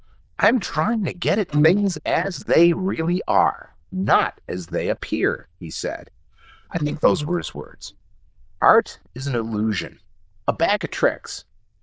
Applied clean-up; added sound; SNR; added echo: neural diffusion model UNIVERSE++.